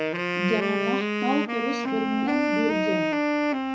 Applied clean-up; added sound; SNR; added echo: none; Wind instrument, woodwind instrument; -4 dB; reverberation time 0.4 s.